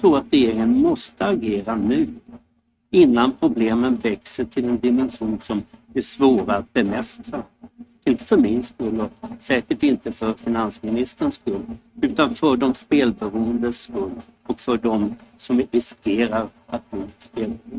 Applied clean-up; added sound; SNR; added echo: neural mask model RNNoise.